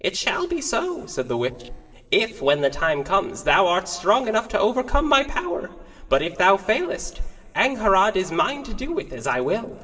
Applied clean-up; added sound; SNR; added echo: neural separator model SepFormer DNS4.